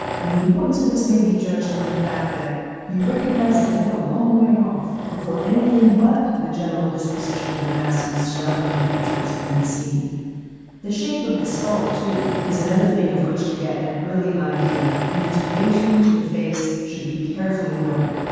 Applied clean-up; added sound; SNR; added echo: none; Tools; 11 dB; reverberation time 2.1 s.